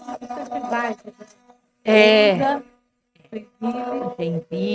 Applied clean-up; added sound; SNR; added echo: neural mask model RNNoise.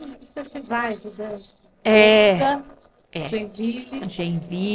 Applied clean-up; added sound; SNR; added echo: neural separator model SepFormer DNS4.